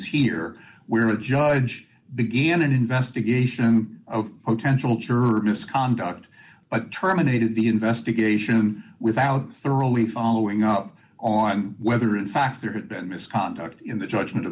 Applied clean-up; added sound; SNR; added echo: none; none; none; none.